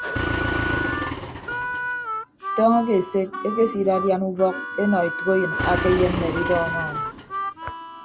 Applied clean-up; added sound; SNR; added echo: none; Engine + Harmonica; 4 dB; none.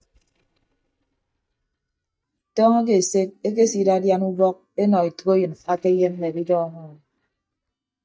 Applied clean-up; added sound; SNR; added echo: neural mask model DeepFilterNet 3.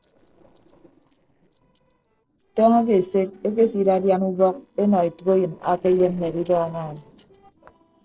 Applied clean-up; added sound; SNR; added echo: neural separator model SepFormer DNS4.